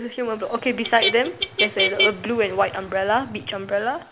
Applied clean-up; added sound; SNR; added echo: none; Motor vehicle (road); 4 dB; none.